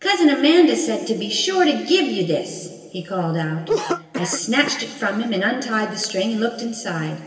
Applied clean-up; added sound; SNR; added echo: none; Cough; 10 dB; reverberation time 1.8 s.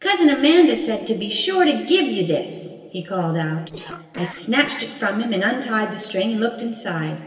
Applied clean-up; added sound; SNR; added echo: neural separator model SepFormer DNS4.